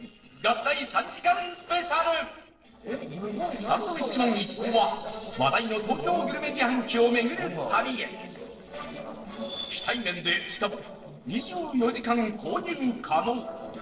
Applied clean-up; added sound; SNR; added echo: neural separator model SepFormer DNS4.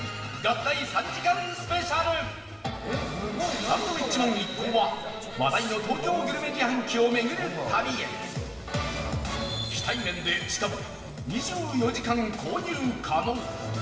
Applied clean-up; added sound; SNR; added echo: none; Piano; 18 dB; reverberation time 2.4 s.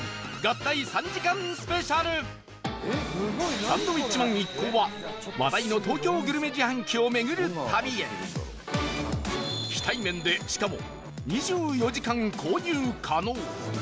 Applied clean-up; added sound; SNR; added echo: none; none; none; none.